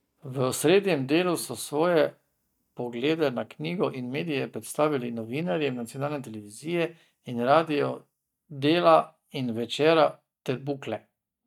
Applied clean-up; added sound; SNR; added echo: neural mask model DeepFilterNet 3.